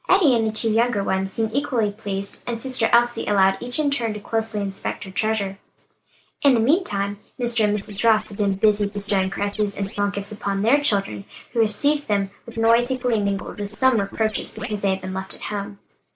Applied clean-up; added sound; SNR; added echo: neural separator model SepFormer DNS4.